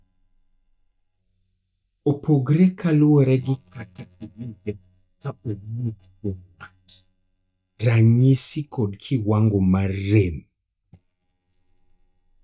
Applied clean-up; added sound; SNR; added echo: neural mask model DeepFilterNet 3.